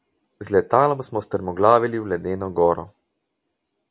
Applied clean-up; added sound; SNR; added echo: none; none; none; none.